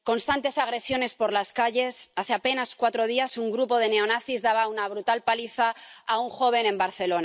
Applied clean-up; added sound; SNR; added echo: none; none; none; none.